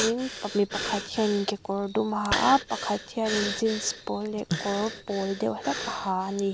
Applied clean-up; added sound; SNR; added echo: none; Breathing; 7 dB; none.